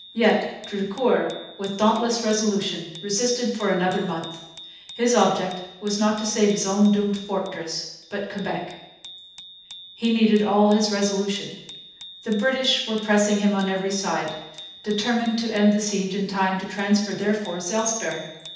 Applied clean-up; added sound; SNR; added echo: none; Bicycle bell; 19 dB; reverberation time 0.8 s.